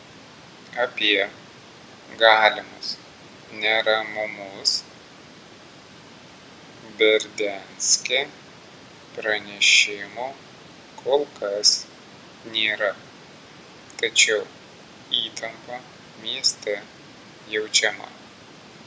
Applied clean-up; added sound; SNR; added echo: none; none; none; none.